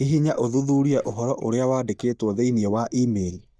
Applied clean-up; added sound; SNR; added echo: neural mask model DeepFilterNet 3.